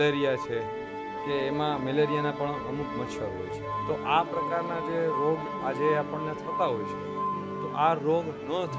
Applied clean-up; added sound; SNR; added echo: none; Glass + Musical instrument; 4 dB; none.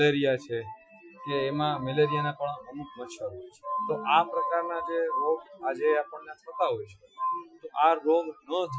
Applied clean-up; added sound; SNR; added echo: classical method Wiener filter.